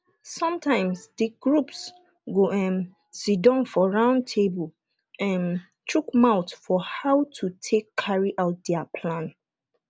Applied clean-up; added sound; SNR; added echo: none; none; none; none.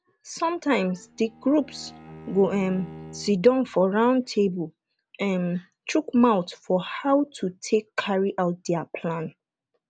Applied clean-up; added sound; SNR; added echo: none; Bowed string instrument; 19 dB; none.